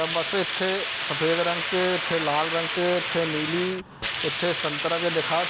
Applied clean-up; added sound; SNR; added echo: none; Hiss; 2 dB; none.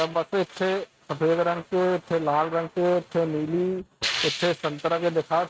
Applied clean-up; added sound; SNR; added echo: neural mask model RNNoise.